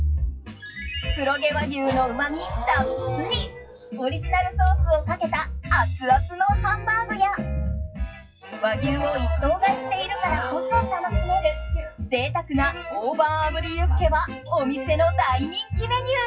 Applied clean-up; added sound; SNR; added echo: classical method WPE with log-MMSE.